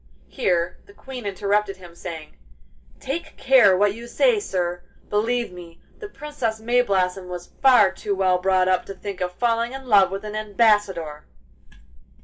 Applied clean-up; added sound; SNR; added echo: none; none; none; reverberation time 0.2 s.